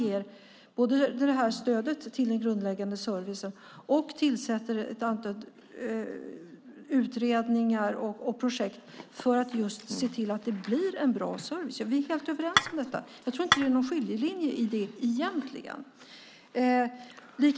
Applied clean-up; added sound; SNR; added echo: none; Dishes, pots, and pans / Chink, clink; -1 dB; none.